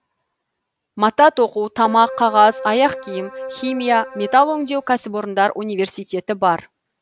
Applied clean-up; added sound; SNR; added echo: none; Keyboard (musical); 13 dB; none.